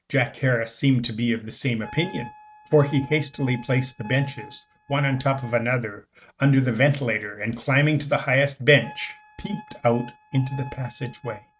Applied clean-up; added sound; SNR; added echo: neural mask model RNNoise.